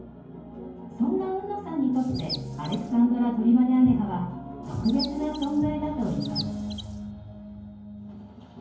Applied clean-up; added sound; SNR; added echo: none; Chirp, tweet; 14 dB; reverberation time 0.9 s.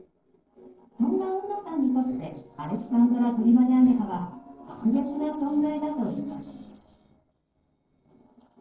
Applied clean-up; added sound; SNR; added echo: neural separator model SepFormer DNS4.